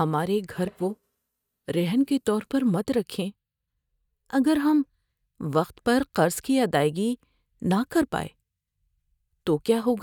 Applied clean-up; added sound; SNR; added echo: neural mask model DeepFilterNet 3.